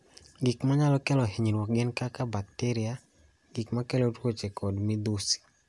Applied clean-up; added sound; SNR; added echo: none; none; none; none.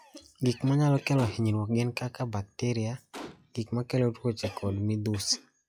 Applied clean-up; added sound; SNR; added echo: classical method log-MMSE.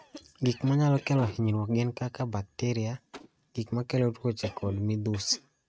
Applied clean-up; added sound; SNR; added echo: neural mask model RNNoise.